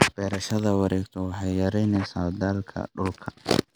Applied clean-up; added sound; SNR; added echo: none; none; none; none.